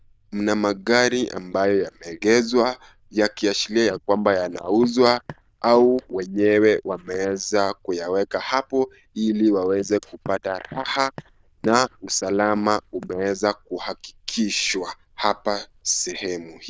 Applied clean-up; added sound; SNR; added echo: neural diffusion model UNIVERSE++.